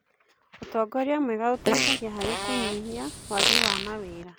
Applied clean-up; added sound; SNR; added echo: none; Fart; -3 dB; none.